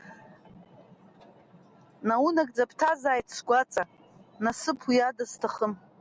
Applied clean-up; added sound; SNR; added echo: none; none; none; none.